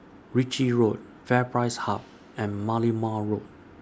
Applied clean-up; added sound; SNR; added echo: none; none; none; none.